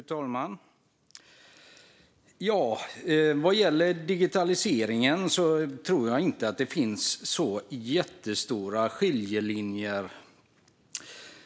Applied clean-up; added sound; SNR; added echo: none; none; none; none.